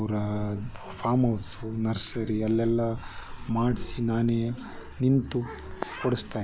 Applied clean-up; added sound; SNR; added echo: none; Traffic noise, roadway noise; 12 dB; none.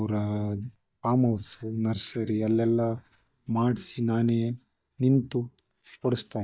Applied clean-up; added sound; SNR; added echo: neural mask model DeepFilterNet 3.